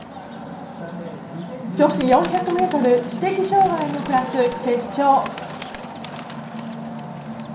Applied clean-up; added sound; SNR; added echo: none; Bird; 16 dB; reverberation time 0.6 s.